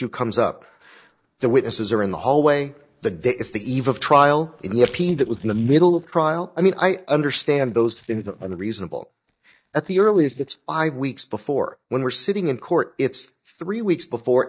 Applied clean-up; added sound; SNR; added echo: neural mask model DeepFilterNet 3.